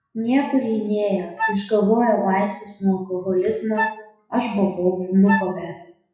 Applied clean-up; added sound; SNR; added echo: classical method WPE with log-MMSE.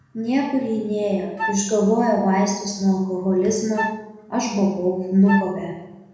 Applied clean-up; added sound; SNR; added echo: none; Wind instrument, woodwind instrument; 9 dB; reverberation time 0.9 s.